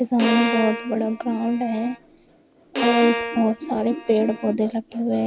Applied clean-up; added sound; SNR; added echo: none; Bowed string instrument; 7 dB; none.